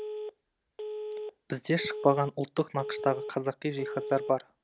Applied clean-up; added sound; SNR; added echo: none; Telephone; 8 dB; none.